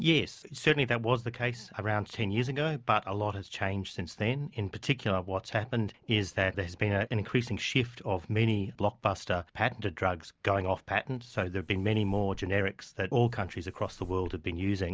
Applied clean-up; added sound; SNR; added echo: none; Fireworks; 19 dB; none.